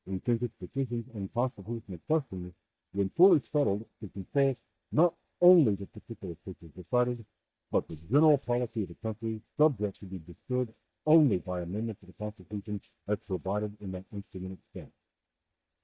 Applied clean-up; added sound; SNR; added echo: neural mask model DeepFilterNet 3.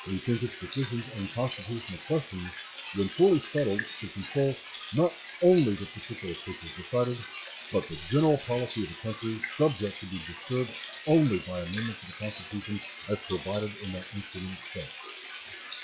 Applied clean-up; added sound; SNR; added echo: classical method log-MMSE.